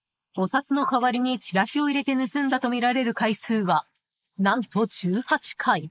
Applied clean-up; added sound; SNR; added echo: neural mask model Resemble Enhance denoiser.